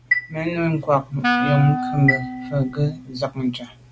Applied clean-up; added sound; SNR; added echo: none; Wind instrument, woodwind instrument + Chime; 3 dB; none.